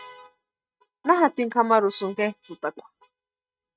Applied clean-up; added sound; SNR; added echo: neural mask model RNNoise.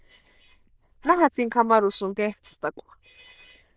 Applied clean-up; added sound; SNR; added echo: neural diffusion model UNIVERSE++.